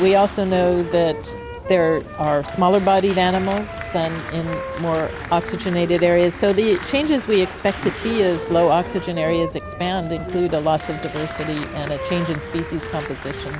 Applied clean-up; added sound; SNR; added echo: none; Wind instrument, woodwind instrument + Applause; 12 dB; none.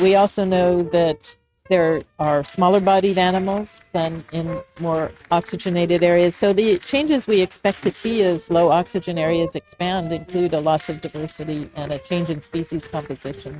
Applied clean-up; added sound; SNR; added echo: neural mask model RNNoise.